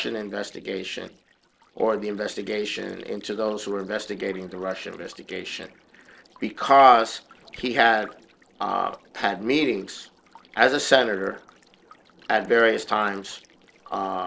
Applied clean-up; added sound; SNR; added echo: neural separator model SepFormer DNS4.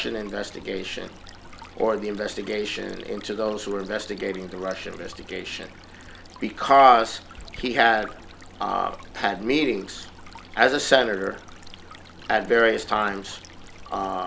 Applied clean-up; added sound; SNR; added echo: none; Stream; 19 dB; none.